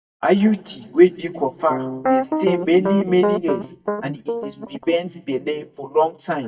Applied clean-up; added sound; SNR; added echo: neural mask model DeepFilterNet 3.